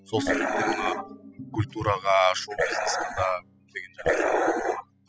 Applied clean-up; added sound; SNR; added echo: classical method spectral subtraction.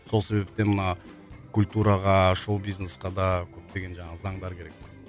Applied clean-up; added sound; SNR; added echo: none; none; none; none.